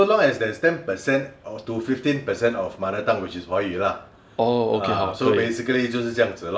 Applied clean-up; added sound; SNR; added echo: none; none; none; none.